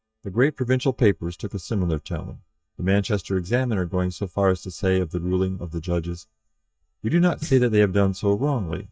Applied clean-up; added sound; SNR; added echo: neural mask model DeepFilterNet 3.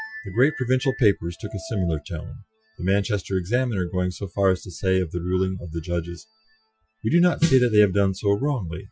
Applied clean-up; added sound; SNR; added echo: classical method Wiener filter.